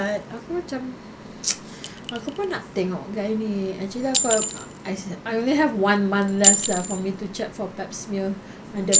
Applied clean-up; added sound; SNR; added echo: none; Chink, clink; 2 dB; none.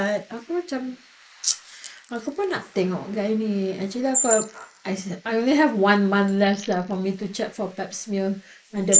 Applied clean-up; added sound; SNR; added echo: neural mask model Resemble Enhance denoiser.